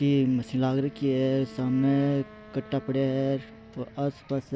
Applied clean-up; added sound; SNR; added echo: none; Wind instrument, woodwind instrument; 20 dB; none.